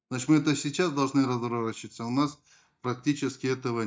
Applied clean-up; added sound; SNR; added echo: neural mask model DeepFilterNet 3.